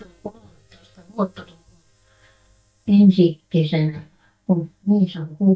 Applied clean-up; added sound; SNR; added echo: neural mask model DeepFilterNet 3.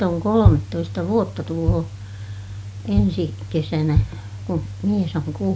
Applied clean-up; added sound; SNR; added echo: none; none; none; none.